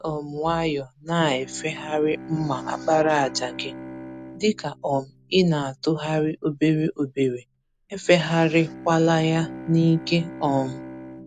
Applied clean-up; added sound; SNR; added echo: none; Bowed string instrument; 16 dB; none.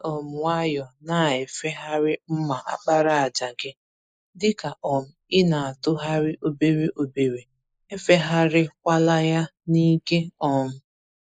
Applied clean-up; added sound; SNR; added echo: neural mask model Resemble Enhance denoiser.